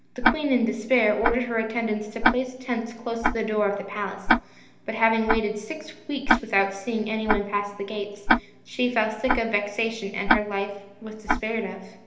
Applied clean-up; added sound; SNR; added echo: none; Tick-tock; 2 dB; reverberation time 1.0 s.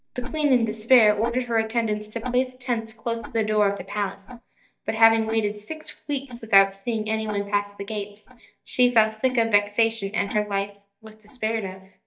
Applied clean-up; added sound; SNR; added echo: neural mask model DeepFilterNet 3.